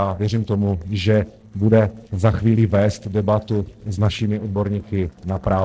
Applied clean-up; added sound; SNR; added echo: neural separator model SepFormer DNS4.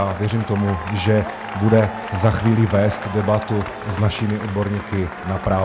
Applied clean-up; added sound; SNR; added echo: none; Applause / Cheering; 11 dB; none.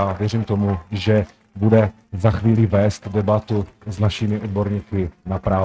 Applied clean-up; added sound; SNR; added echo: neural mask model RNNoise.